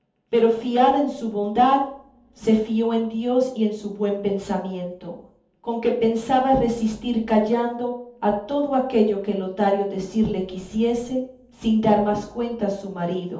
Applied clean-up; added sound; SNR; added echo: none; none; none; reverberation time 0.6 s.